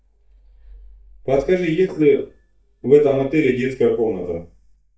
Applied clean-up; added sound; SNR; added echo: neural mask model DeepFilterNet 3.